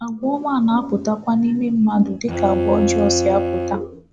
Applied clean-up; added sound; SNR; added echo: none; Bowed string instrument; 5 dB; none.